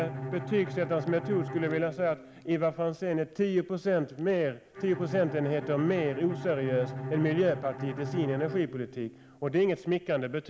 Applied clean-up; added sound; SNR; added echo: none; Bowed string instrument; 11 dB; none.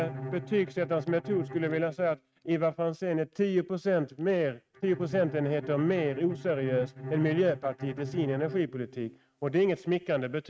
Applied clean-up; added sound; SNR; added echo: neural mask model RNNoise.